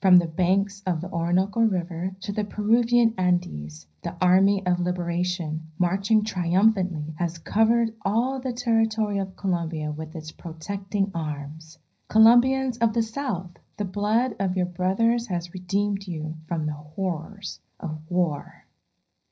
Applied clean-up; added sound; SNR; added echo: none; none; none; reverberation time 0.5 s.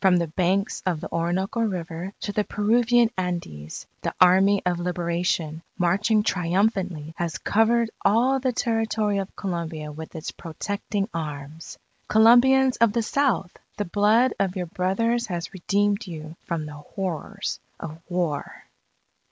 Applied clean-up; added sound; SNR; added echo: none; none; none; none.